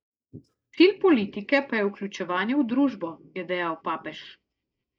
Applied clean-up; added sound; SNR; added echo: neural mask model DeepFilterNet 3.